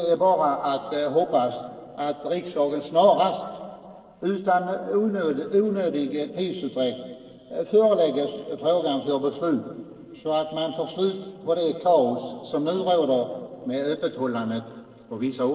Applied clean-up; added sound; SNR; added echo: neural separator model SepFormer DNS4.